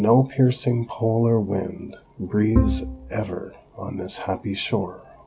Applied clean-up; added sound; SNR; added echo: none; Bowed string instrument; 3 dB; none.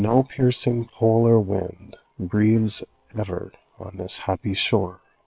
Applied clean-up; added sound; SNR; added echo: neural separator model SepFormer WHAM!.